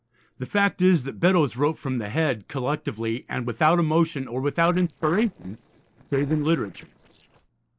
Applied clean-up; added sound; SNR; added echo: neural separator model SepFormer DNS4.